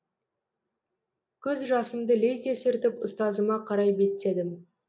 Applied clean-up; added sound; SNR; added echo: none; none; none; none.